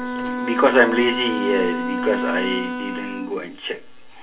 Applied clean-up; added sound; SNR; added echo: none; Bowed string instrument; 4 dB; reverberation time 0.2 s.